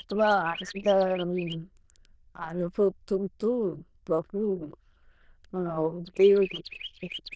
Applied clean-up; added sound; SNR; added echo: neural diffusion model UNIVERSE++.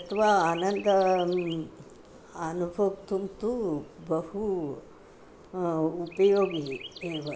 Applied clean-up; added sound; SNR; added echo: none; Chirp, tweet; 20 dB; none.